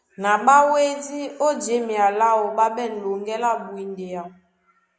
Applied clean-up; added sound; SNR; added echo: none; none; none; none.